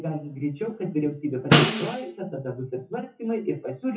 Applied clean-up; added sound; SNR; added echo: classical method WPE with log-MMSE.